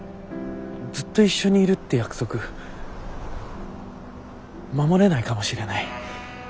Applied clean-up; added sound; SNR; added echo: none; none; none; none.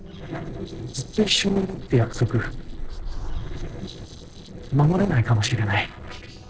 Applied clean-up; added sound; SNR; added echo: neural separator model SepFormer DNS4.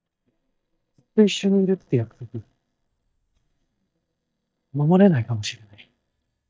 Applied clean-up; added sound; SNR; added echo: neural mask model DeepFilterNet 3.